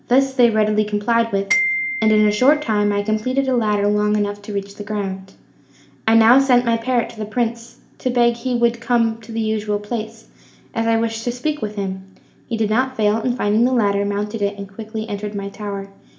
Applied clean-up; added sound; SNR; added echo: none; Glockenspiel; 7 dB; reverberation time 0.4 s.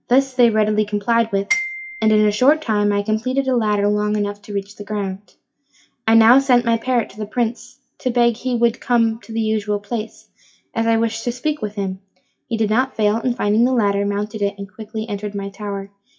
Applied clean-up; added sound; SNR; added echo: classical method WPE with log-MMSE.